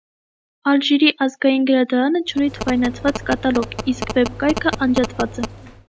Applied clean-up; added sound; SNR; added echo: none; Telephone; 10 dB; none.